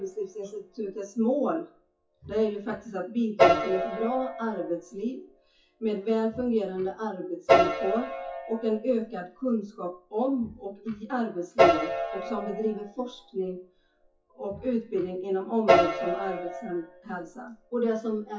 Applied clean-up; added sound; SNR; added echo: classical method WPE with log-MMSE.